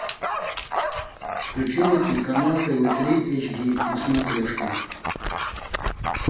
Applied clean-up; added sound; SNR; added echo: none; Dog; 3 dB; reverberation time 0.9 s.